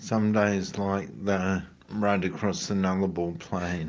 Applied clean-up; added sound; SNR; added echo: none; none; none; none.